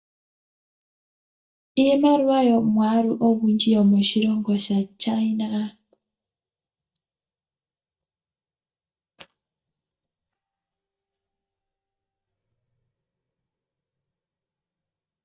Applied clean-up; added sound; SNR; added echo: neural mask model DeepFilterNet 3.